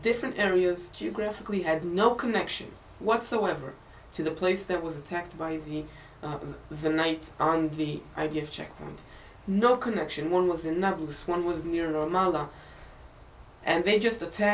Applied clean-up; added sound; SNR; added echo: none; none; none; none.